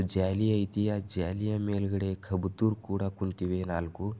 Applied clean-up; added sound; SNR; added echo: none; none; none; none.